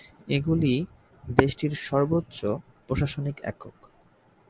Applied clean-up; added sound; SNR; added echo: none; none; none; none.